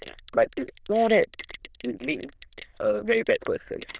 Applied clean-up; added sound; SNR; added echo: neural diffusion model UNIVERSE++.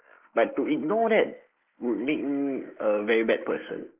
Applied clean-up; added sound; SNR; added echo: neural mask model Resemble Enhance denoiser.